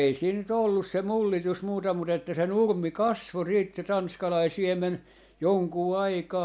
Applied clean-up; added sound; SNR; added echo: none; none; none; none.